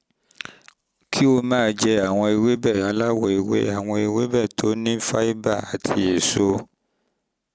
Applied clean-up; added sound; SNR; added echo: none; none; none; none.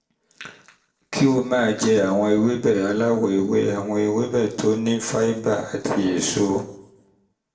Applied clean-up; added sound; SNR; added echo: none; none; none; reverberation time 0.6 s.